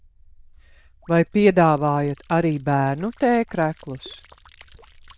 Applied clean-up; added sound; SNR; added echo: neural diffusion model UNIVERSE++.